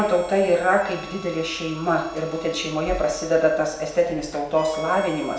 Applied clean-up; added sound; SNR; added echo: none; Harmonica; 19 dB; none.